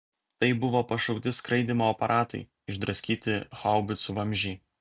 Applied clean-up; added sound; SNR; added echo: none; none; none; none.